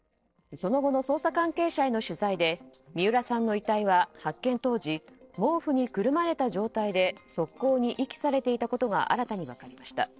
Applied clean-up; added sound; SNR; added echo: neural separator model SepFormer DNS4.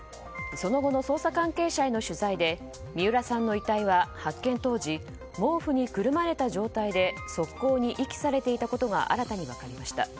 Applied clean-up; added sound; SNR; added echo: none; Piano; 18 dB; none.